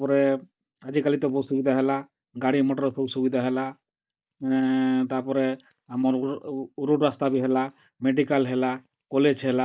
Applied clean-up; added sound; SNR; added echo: neural mask model DeepFilterNet 3.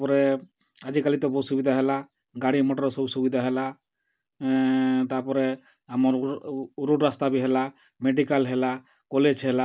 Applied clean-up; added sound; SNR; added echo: none; none; none; none.